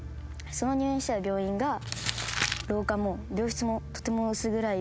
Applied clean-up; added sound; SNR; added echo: none; Crumpling, crinkling; 5 dB; none.